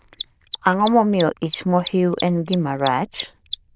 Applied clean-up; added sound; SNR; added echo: neural diffusion model UNIVERSE++.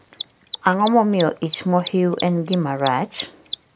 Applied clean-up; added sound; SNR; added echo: none; Mechanisms; 14 dB; none.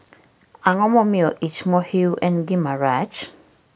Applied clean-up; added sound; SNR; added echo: none; none; none; none.